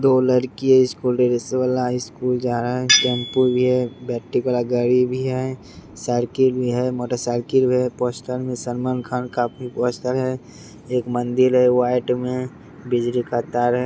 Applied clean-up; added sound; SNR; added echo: none; Tools; 6 dB; none.